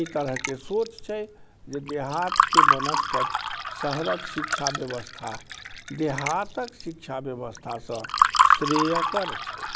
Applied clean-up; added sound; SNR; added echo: none; Fill (with liquid) / Water; -4 dB; none.